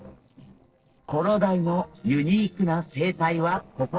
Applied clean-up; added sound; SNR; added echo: neural separator model SepFormer DNS4.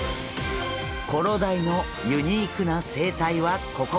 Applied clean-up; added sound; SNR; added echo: none; none; none; none.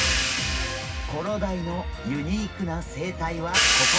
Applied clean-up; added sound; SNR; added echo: none; Hi-hat; -2 dB; reverberation time 0.4 s.